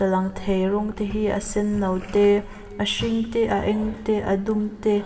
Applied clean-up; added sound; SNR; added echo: none; Splash, splatter; 20 dB; reverberation time 2.2 s.